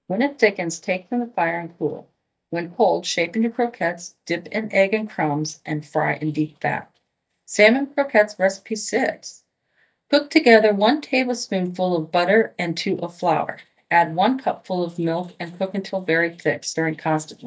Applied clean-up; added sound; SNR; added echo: neural mask model DeepFilterNet 3.